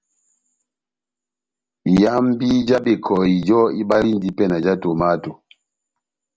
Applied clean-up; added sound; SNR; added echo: none; none; none; none.